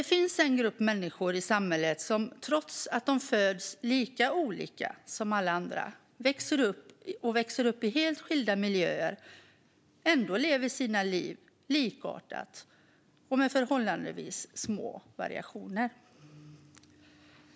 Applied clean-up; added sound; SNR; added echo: none; none; none; none.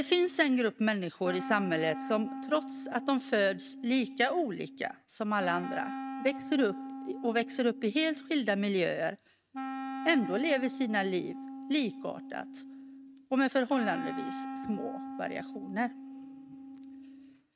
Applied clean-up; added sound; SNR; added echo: neural mask model RNNoise.